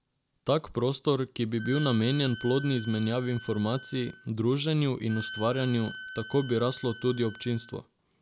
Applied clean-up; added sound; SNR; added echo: none; Wind instrument, woodwind instrument; 16 dB; none.